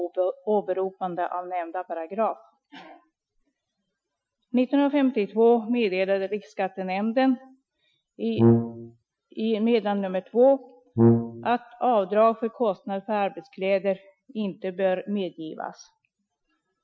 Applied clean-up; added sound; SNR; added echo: classical method Wiener filter.